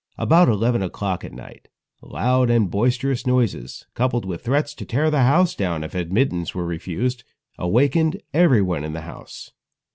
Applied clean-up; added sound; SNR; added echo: none; none; none; none.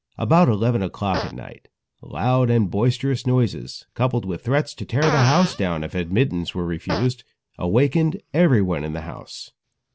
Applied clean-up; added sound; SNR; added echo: none; Fart; 14 dB; none.